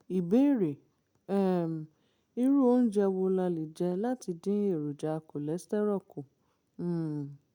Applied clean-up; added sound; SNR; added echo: none; none; none; none.